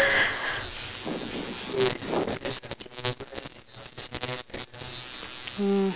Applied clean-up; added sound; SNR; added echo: none; none; none; none.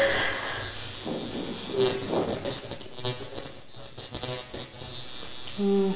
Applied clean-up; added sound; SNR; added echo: none; none; none; reverberation time 1.2 s.